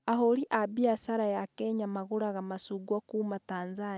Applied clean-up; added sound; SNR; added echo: none; none; none; none.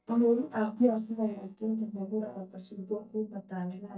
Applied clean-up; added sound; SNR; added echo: neural mask model DeepFilterNet 3.